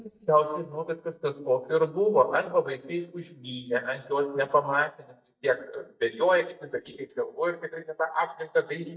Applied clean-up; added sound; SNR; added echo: neural mask model DeepFilterNet 3.